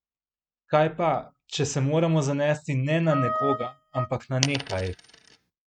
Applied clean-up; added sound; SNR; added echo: neural mask model RNNoise.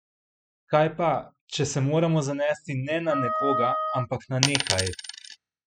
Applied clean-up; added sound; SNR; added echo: classical method spectral subtraction.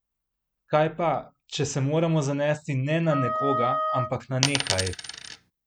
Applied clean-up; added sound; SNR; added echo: none; Wind instrument, woodwind instrument + Coin (dropping); 2 dB; none.